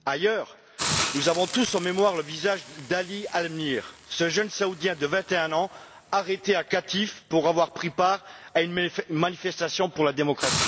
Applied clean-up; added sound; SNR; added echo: none; Hiss; 10 dB; none.